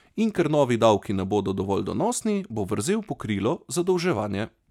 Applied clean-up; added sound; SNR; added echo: none; none; none; none.